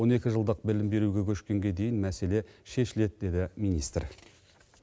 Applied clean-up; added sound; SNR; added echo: none; none; none; none.